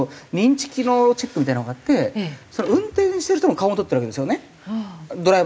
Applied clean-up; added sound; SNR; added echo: none; none; none; none.